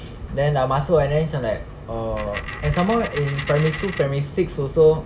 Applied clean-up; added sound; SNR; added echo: none; Coin (dropping); 12 dB; reverberation time 1.0 s.